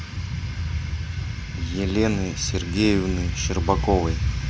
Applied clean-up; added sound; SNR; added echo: none; none; none; none.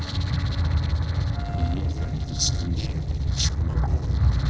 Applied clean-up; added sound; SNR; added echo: neural separator model SepFormer DNS4.